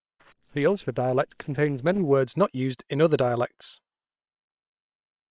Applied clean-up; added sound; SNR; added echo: neural separator model SepFormer WHAM!.